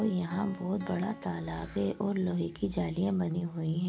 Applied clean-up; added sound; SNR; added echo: none; Piano; 20 dB; none.